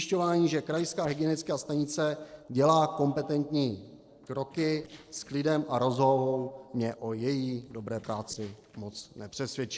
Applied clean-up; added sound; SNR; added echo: neural separator model SepFormer DNS4.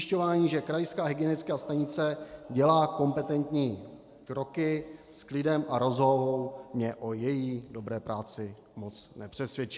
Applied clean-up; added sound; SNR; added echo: none; none; none; none.